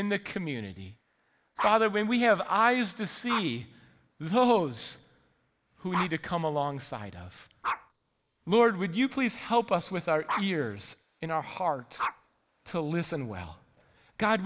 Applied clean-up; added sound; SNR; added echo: neural mask model Resemble Enhance denoiser.